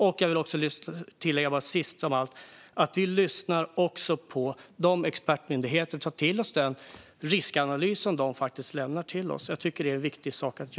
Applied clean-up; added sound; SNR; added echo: none; none; none; none.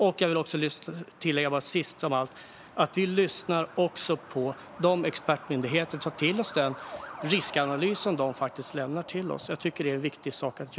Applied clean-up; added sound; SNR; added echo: none; Truck; 17 dB; none.